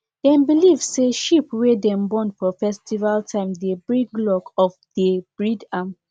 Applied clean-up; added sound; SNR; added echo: none; none; none; none.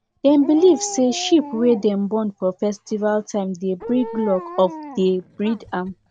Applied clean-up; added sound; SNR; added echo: none; Dog; 16 dB; none.